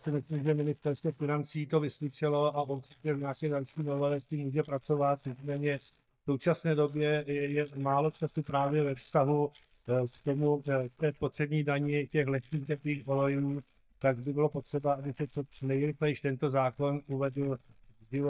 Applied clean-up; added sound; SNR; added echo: neural mask model DeepFilterNet 3.